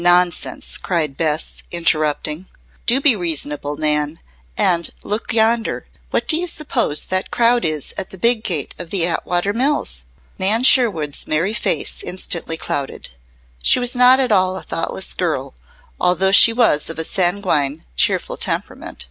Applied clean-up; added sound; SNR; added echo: none; none; none; none.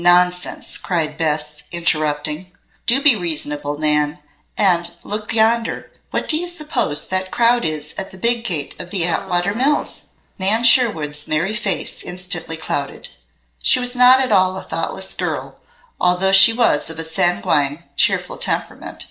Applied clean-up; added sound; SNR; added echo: neural separator model SepFormer DNS4.